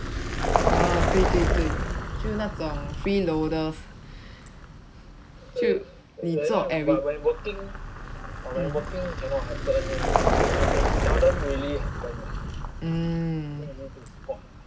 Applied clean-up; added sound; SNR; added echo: none; Vehicle; -1 dB; none.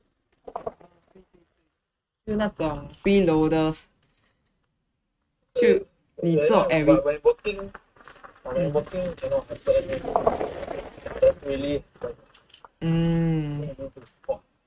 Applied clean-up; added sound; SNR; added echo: neural mask model RNNoise.